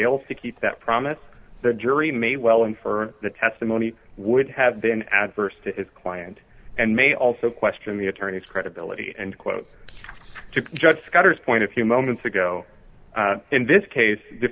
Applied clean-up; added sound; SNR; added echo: none; none; none; none.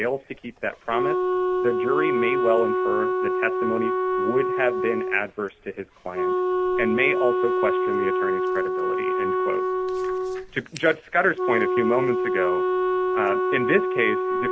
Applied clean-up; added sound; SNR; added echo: none; Wind instrument, woodwind instrument; -3 dB; none.